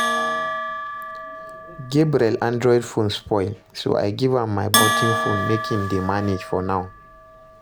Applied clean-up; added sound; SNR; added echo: none; Bell; 4 dB; none.